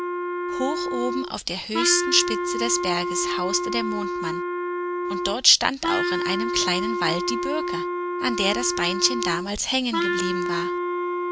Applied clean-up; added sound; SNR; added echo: none; Wind instrument, woodwind instrument; 0 dB; none.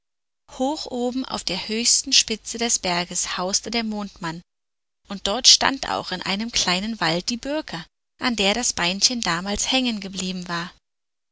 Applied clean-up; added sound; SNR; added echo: none; none; none; none.